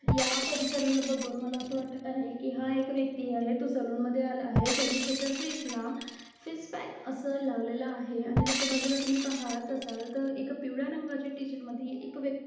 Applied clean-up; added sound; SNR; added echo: none; Shatter; 4 dB; reverberation time 0.8 s.